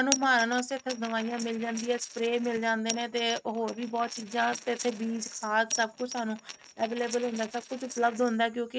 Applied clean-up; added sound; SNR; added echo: neural mask model RNNoise.